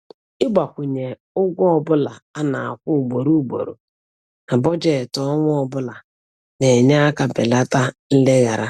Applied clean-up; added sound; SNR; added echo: none; none; none; none.